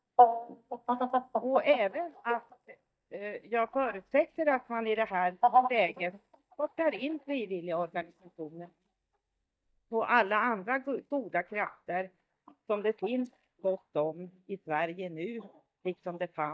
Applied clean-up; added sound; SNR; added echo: neural mask model DeepFilterNet 3.